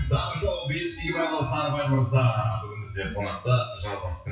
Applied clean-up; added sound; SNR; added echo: classical method WPE with log-MMSE.